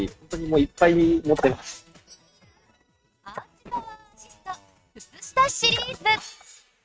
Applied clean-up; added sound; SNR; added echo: neural mask model RNNoise.